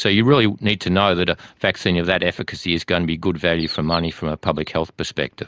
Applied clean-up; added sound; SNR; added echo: neural mask model Resemble Enhance denoiser.